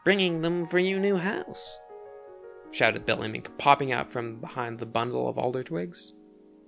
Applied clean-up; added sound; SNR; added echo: none; Piano; 20 dB; none.